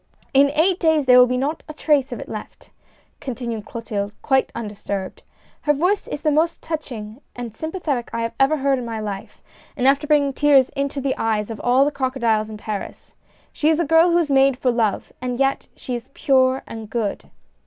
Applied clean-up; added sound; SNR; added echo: none; none; none; none.